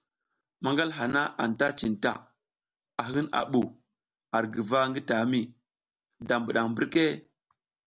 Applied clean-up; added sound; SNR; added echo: none; none; none; none.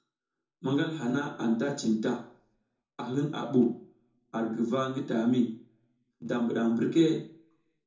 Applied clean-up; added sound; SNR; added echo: none; none; none; reverberation time 0.6 s.